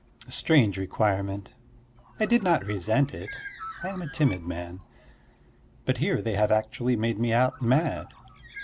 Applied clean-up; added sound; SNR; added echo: none; Bird; 20 dB; none.